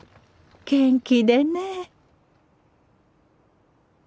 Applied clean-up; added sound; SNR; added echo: none; none; none; none.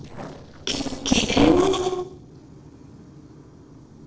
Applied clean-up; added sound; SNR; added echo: neural separator model SepFormer DNS4.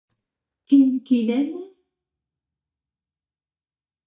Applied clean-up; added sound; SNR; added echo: neural mask model DeepFilterNet 3.